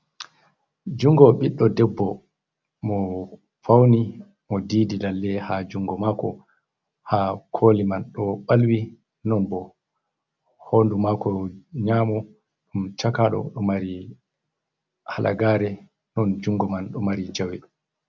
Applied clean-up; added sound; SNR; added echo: none; none; none; none.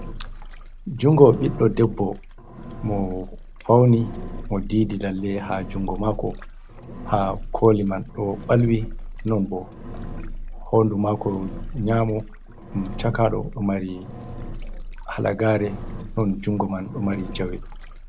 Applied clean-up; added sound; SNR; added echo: none; Engine; 10 dB; none.